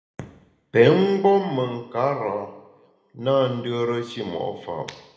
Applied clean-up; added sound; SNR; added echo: none; none; none; reverberation time 0.7 s.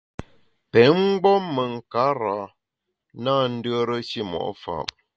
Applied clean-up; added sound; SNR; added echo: none; none; none; none.